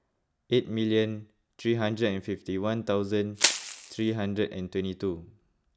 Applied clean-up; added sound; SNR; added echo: none; Crushing; 1 dB; none.